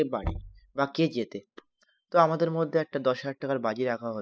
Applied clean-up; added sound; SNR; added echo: classical method spectral subtraction.